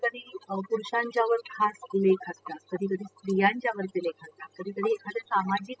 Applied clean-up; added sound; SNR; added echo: classical method spectral subtraction.